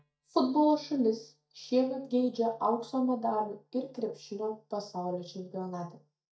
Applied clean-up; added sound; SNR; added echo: neural mask model DeepFilterNet 3.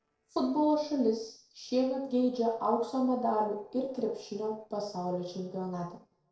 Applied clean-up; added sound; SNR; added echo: neural separator model SepFormer DNS4.